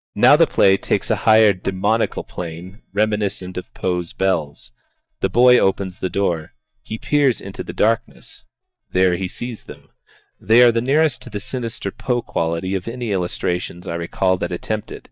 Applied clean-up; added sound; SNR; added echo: neural mask model DeepFilterNet 3.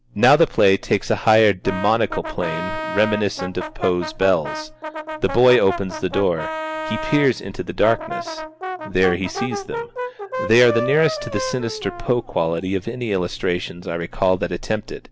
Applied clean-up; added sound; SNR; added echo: none; Brass instrument; 10 dB; none.